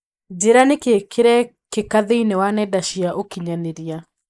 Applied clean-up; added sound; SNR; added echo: neural mask model Resemble Enhance denoiser.